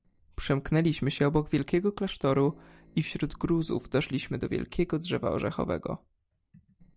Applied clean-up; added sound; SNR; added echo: neural separator model SepFormer DNS4.